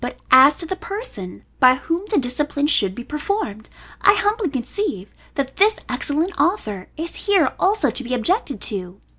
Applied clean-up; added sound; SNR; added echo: none; none; none; none.